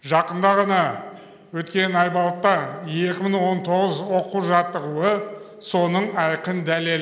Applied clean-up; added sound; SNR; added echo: none; none; none; none.